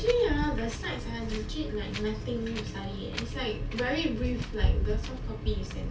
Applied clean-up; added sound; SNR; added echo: none; Wind; 14 dB; reverberation time 0.2 s.